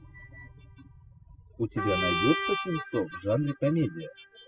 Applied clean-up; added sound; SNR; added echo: classical method spectral subtraction.